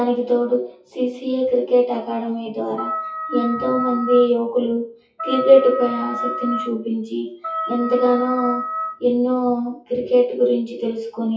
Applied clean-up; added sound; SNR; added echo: classical method WPE with log-MMSE.